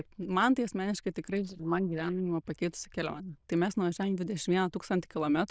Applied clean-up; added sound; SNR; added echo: neural diffusion model UNIVERSE++.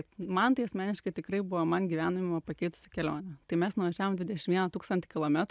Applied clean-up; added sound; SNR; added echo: none; none; none; none.